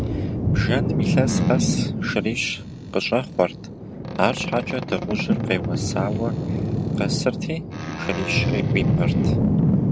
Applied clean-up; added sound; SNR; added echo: none; Boat, Water vehicle; -4 dB; none.